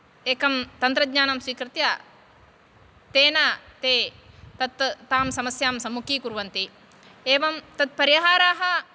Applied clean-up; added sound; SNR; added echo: none; none; none; none.